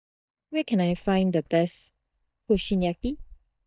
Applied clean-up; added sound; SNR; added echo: neural mask model DeepFilterNet 3.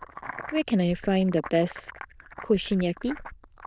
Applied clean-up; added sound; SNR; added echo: neural diffusion model UNIVERSE++.